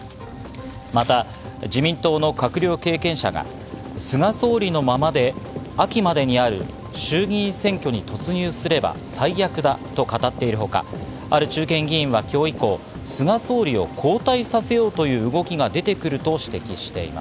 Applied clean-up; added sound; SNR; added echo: none; Truck; 17 dB; none.